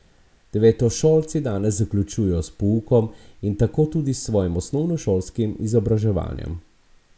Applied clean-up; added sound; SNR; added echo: none; none; none; none.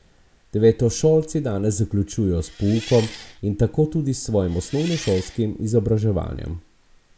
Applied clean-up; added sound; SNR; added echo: none; Engine; 16 dB; none.